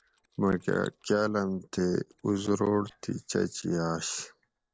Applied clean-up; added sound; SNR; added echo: neural separator model SepFormer DNS4.